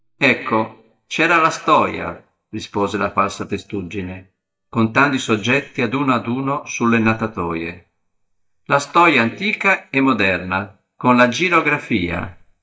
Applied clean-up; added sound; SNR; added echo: neural mask model DeepFilterNet 3.